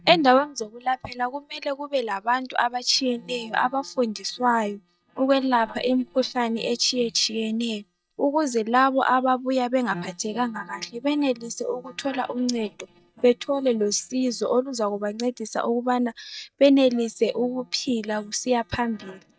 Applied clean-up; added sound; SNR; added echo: neural mask model DeepFilterNet 3.